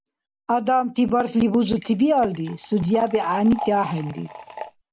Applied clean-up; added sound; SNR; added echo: none; Liquid; 15 dB; none.